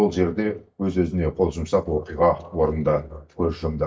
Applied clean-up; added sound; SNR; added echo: neural mask model DeepFilterNet 3.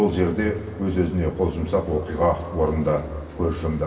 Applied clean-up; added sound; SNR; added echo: none; Boat, Water vehicle; 19 dB; reverberation time 2.1 s.